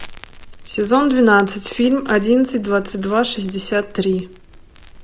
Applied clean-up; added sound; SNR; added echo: none; Crackle; 20 dB; none.